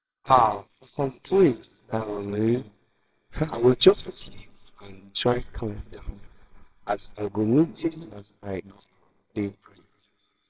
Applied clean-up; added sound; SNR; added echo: neural separator model SepFormer WHAMR!.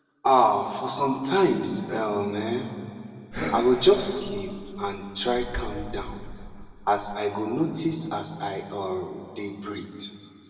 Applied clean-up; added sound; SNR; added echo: none; Breathing; 9 dB; reverberation time 1.9 s.